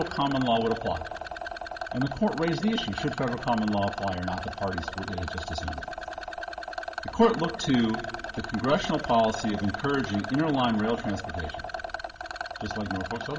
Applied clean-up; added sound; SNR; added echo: none; Rattle; 7 dB; reverberation time 1.9 s.